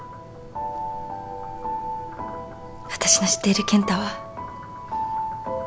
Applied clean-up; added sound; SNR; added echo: none; Frog; 20 dB; none.